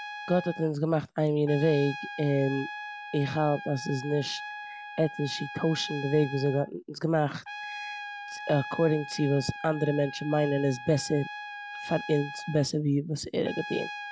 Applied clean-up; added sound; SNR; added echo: none; Trumpet; 12 dB; none.